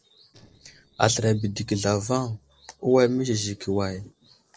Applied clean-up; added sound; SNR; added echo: neural separator model SepFormer DNS4.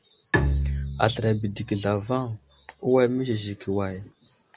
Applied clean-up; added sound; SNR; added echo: none; Bowed string instrument; 3 dB; none.